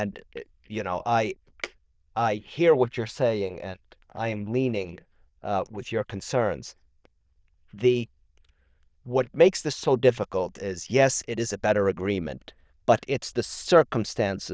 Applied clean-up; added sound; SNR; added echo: neural diffusion model UNIVERSE++.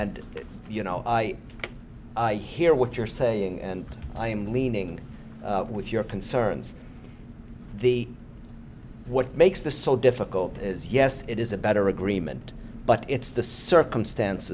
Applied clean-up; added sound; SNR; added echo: none; Engine; 15 dB; none.